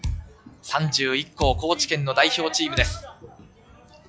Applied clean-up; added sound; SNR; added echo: classical method log-MMSE.